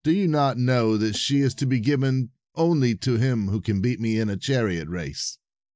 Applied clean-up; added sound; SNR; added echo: neural mask model DeepFilterNet 3.